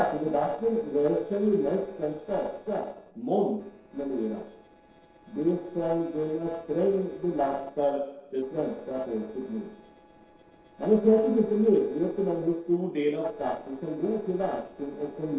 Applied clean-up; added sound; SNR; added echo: neural separator model SepFormer DNS4.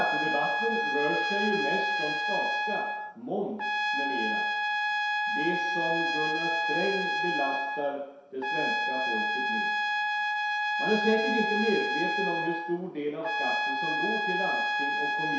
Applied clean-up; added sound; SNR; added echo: none; Trumpet; -4 dB; reverberation time 0.7 s.